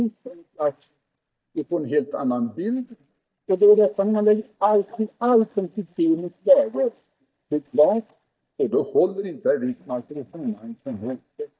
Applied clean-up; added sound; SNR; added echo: neural mask model DeepFilterNet 3.